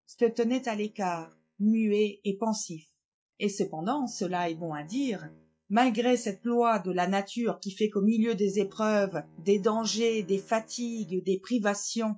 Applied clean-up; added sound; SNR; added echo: neural mask model DeepFilterNet 3.